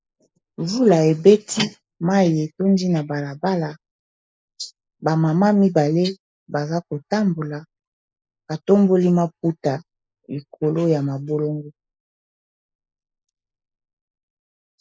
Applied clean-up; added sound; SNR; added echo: neural mask model Resemble Enhance denoiser.